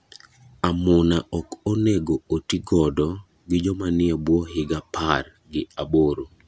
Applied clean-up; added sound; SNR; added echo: none; none; none; none.